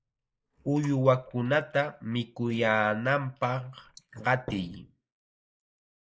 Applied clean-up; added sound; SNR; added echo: neural mask model Resemble Enhance denoiser.